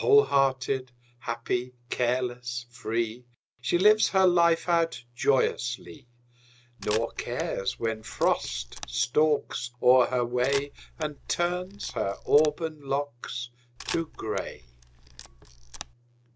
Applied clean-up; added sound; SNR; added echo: none; Camera; 15 dB; none.